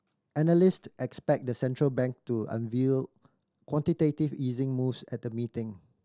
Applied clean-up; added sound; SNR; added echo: none; none; none; none.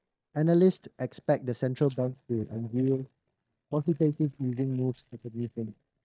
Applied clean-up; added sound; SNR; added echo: neural mask model DeepFilterNet 3.